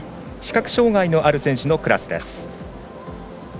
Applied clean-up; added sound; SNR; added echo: none; none; none; none.